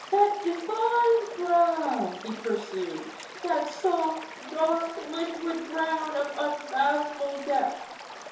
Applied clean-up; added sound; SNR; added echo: none; Stream / Liquid; 15 dB; reverberation time 2.8 s.